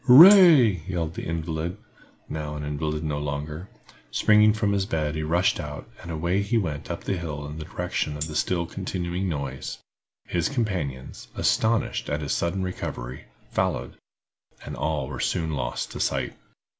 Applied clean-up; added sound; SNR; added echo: none; Tambourine; 12 dB; none.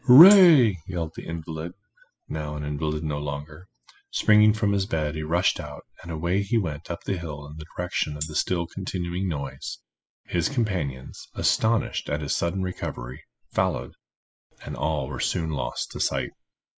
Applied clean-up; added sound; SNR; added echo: classical method spectral subtraction.